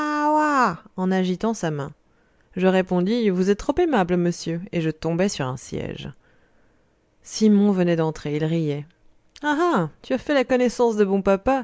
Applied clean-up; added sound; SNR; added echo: none; none; none; none.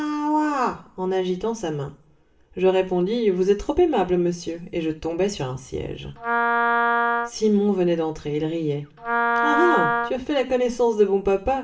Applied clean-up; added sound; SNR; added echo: none; Wind instrument, woodwind instrument; 0 dB; reverberation time 0.4 s.